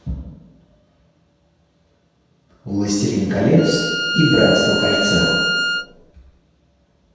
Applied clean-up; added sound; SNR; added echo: none; Bowed string instrument; 1 dB; reverberation time 1.2 s.